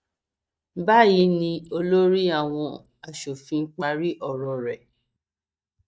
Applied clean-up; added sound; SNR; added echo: neural mask model DeepFilterNet 3.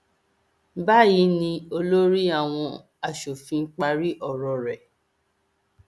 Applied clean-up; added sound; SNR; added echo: none; none; none; none.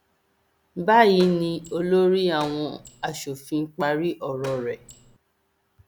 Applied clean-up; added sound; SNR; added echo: none; Door; 20 dB; none.